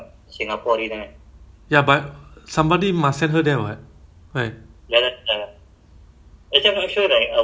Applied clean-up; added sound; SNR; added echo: none; none; none; none.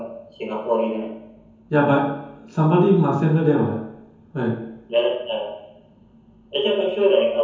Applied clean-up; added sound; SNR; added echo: none; none; none; reverberation time 0.9 s.